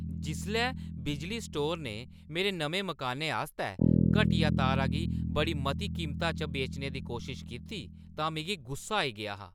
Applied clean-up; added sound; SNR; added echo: none; Bass guitar; -1 dB; none.